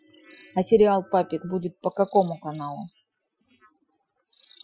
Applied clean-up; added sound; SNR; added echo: classical method Wiener filter.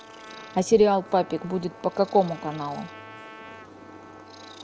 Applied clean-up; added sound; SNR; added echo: none; Trumpet + Purr; 19 dB; none.